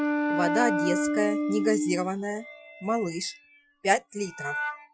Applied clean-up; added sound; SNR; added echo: classical method Wiener filter.